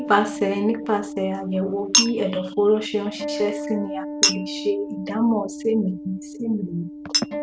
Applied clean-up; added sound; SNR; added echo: none; Acoustic guitar + Chink, clink; 4 dB; none.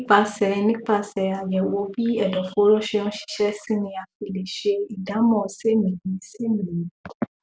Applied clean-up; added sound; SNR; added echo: none; none; none; none.